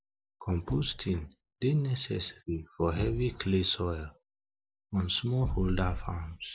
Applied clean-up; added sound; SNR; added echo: none; Thump, thud; 9 dB; none.